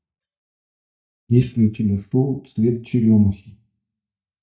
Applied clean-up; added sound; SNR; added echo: neural mask model DeepFilterNet 3.